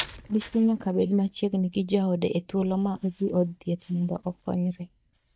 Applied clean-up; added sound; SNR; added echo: neural mask model DeepFilterNet 3.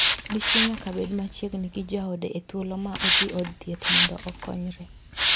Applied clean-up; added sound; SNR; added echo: none; Hiss; -3 dB; none.